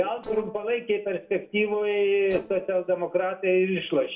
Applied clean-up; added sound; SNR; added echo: neural separator model SepFormer DNS4.